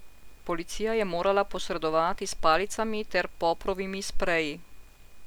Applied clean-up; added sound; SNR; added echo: none; none; none; none.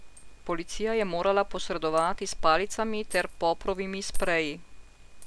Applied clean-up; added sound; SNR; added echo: none; Coin (dropping); 17 dB; none.